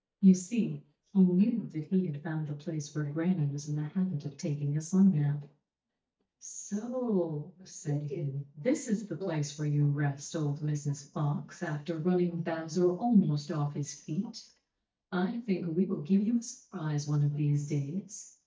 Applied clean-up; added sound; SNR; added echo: neural mask model DeepFilterNet 3.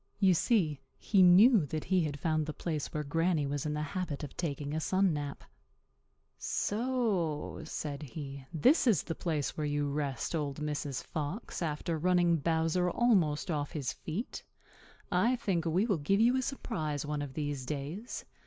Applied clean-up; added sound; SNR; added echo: none; none; none; none.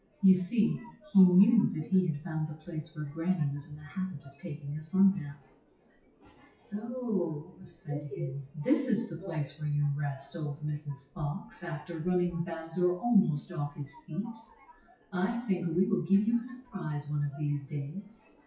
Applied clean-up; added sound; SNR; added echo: classical method WPE with log-MMSE.